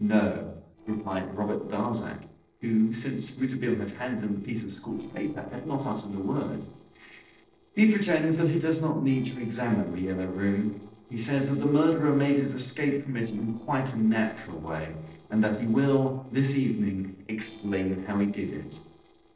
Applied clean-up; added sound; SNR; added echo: neural separator model SepFormer DNS4.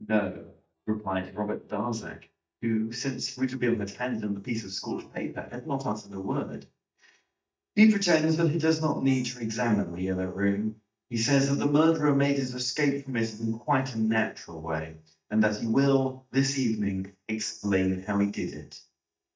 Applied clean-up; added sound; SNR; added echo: neural mask model DeepFilterNet 3.